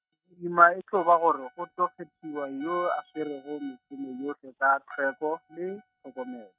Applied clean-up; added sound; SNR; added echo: neural mask model RNNoise.